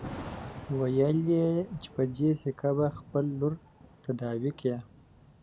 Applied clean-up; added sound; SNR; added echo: none; Thunder / Rain; 16 dB; none.